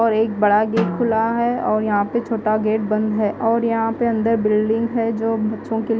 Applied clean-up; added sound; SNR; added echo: none; Drum; 11 dB; none.